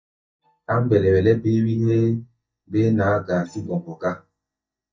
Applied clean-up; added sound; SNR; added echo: neural mask model DeepFilterNet 3.